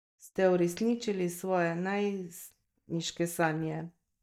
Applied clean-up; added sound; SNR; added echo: neural mask model DeepFilterNet 3.